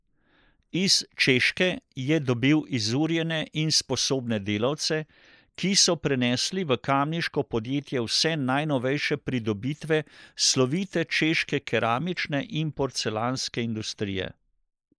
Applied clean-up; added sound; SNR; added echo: neural mask model Resemble Enhance denoiser.